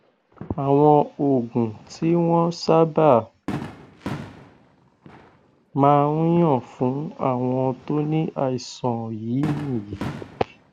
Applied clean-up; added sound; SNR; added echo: none; Fireworks; 17 dB; none.